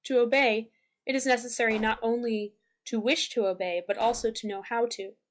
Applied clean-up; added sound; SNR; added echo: classical method log-MMSE.